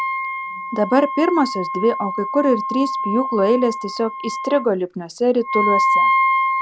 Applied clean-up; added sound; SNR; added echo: none; Wind instrument, woodwind instrument; 2 dB; none.